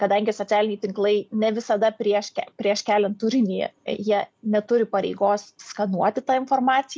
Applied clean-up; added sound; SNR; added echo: none; none; none; none.